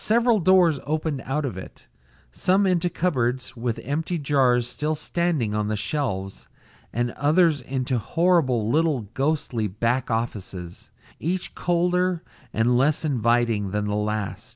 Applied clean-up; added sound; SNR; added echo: none; none; none; none.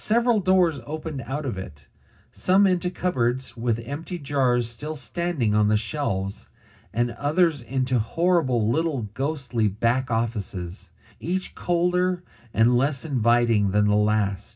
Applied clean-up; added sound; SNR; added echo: none; none; none; reverberation time 0.4 s.